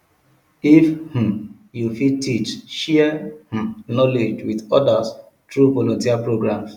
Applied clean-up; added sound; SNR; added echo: none; none; none; none.